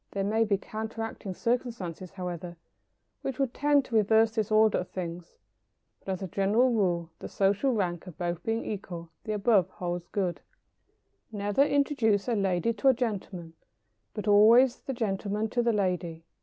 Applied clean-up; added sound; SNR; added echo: none; none; none; none.